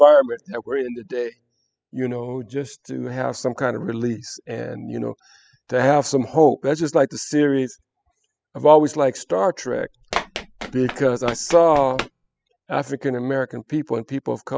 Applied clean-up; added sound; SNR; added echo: classical method spectral subtraction.